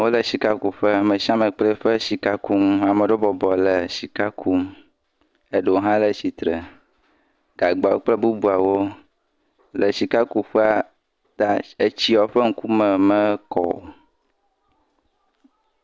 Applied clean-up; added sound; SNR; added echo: none; none; none; none.